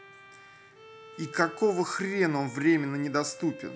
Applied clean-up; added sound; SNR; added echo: none; Bowed string instrument; 18 dB; none.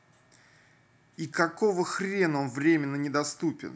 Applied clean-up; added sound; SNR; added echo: none; none; none; none.